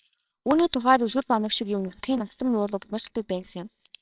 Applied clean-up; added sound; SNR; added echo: neural separator model SepFormer WHAMR!.